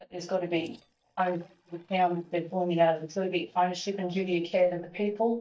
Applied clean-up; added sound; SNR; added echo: neural mask model DeepFilterNet 3.